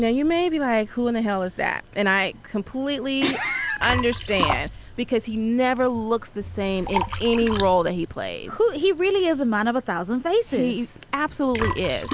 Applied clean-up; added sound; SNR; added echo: none; Liquid; 10 dB; none.